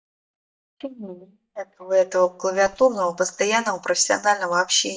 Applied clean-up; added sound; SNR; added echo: neural mask model DeepFilterNet 3.